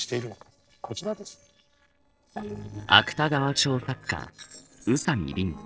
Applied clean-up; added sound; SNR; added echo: neural separator model SepFormer DNS4.